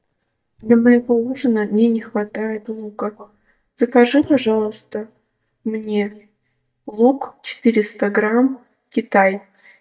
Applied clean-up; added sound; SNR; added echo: neural mask model DeepFilterNet 3.